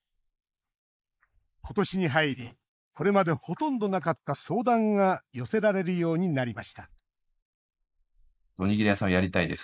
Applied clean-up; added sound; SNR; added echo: neural mask model Resemble Enhance denoiser.